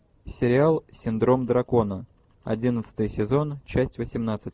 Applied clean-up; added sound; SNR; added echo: none; none; none; none.